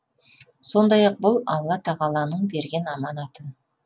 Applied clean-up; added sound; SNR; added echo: none; none; none; none.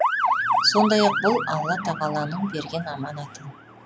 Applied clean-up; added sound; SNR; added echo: none; Motor vehicle (road) / Siren; 1 dB; none.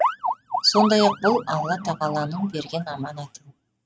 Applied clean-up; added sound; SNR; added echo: neural mask model RNNoise.